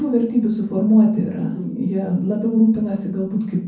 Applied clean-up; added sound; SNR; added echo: none; none; none; reverberation time 0.5 s.